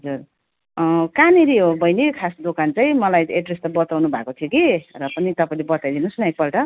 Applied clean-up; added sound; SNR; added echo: none; none; none; none.